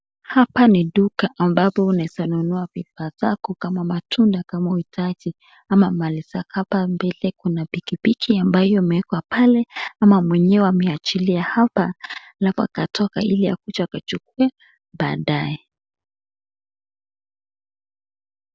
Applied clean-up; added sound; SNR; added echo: none; none; none; none.